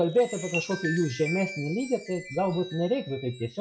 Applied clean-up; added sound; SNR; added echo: classical method log-MMSE.